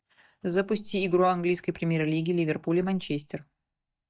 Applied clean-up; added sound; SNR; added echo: neural mask model DeepFilterNet 3.